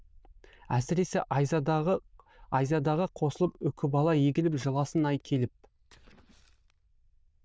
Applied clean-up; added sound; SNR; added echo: neural diffusion model UNIVERSE++.